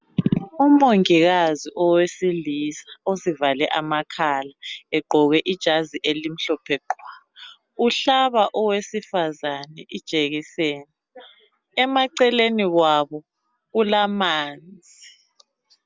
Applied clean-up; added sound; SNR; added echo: none; none; none; none.